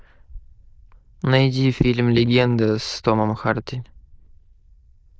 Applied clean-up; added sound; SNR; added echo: neural diffusion model UNIVERSE++.